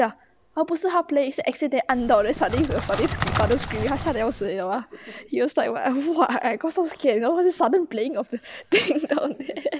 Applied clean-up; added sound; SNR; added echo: none; Crackle; 5 dB; none.